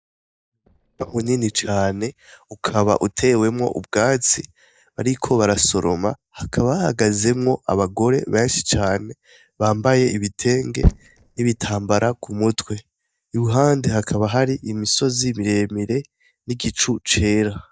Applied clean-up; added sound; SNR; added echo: neural mask model DeepFilterNet 3.